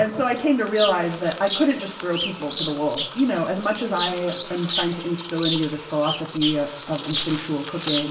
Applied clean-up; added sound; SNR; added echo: none; Bird vocalization, bird call, bird song; 5 dB; reverberation time 0.8 s.